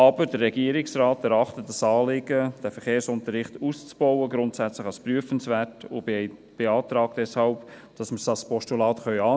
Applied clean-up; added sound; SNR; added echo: none; none; none; none.